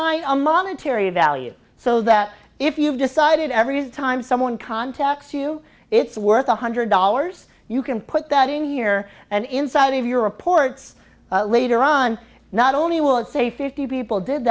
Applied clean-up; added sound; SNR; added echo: none; none; none; none.